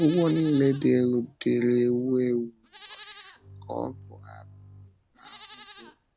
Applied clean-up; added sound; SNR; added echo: none; Bowed string instrument + Livestock, farm animals, working animals; 20 dB; none.